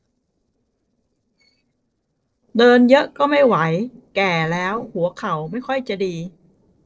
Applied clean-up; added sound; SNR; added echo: neural separator model SepFormer DNS4.